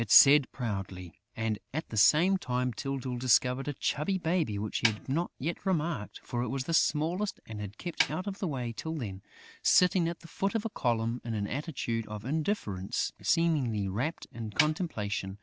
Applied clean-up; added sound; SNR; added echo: none; Snare drum; 6 dB; none.